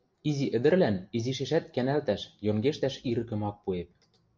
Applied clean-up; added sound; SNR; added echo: none; none; none; none.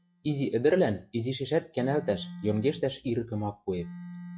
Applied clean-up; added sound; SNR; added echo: classical method log-MMSE.